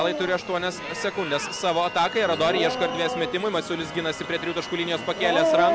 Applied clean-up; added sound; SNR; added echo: none; Dog; 4 dB; none.